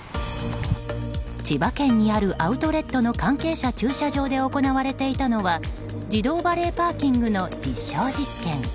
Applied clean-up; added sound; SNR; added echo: none; none; none; none.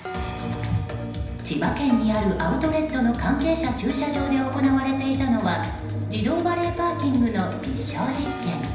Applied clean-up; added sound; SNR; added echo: none; Dishes, pots, and pans; 19 dB; reverberation time 0.9 s.